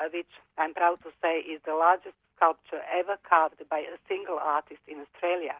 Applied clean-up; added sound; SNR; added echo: none; none; none; none.